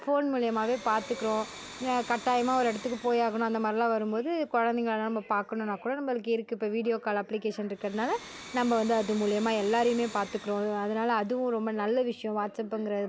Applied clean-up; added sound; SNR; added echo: none; Domestic sounds, home sounds; 19 dB; none.